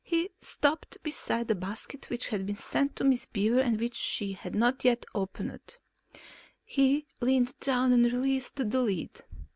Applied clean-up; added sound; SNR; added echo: none; none; none; none.